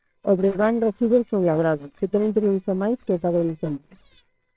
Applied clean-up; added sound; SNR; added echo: neural separator model SepFormer WHAMR!.